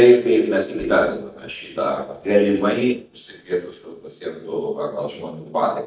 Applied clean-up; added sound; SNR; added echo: neural mask model DeepFilterNet 3.